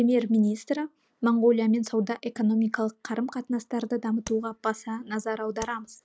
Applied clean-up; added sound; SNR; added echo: none; Tap; 16 dB; none.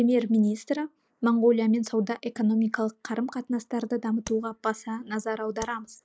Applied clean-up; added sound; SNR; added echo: neural mask model Resemble Enhance denoiser.